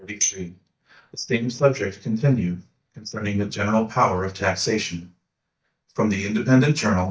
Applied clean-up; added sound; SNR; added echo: neural mask model DeepFilterNet 3.